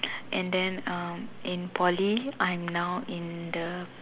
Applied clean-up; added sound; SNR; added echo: none; none; none; none.